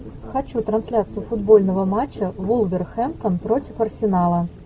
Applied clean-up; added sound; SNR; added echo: none; none; none; none.